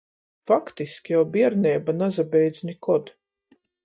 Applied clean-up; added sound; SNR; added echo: neural mask model DeepFilterNet 3.